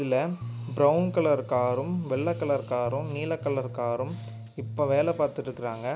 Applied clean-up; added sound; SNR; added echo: none; Bass guitar; 10 dB; none.